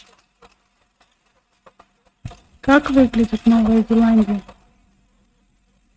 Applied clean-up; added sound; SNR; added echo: neural mask model RNNoise.